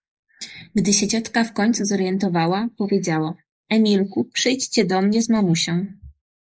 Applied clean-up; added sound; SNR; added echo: neural mask model Resemble Enhance denoiser.